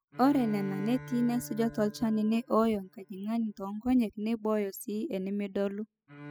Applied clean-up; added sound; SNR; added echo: classical method spectral subtraction.